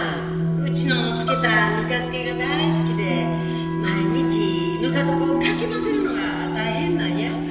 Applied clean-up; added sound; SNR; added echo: none; Piano; 12 dB; reverberation time 1.3 s.